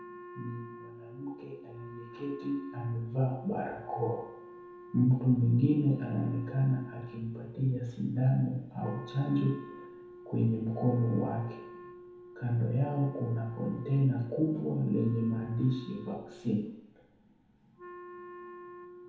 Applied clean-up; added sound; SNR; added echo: none; Wind instrument, woodwind instrument; 17 dB; reverberation time 2.0 s.